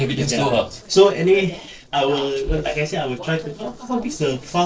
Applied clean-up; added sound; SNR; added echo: neural separator model SepFormer DNS4.